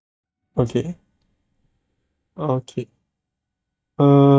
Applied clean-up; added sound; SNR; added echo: neural mask model DeepFilterNet 3.